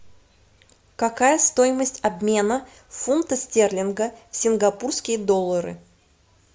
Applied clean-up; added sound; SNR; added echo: none; none; none; none.